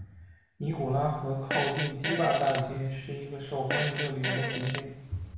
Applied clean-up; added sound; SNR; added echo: none; Fart; 5 dB; reverberation time 0.9 s.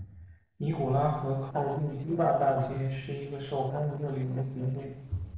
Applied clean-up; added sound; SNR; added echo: neural separator model SepFormer DNS4.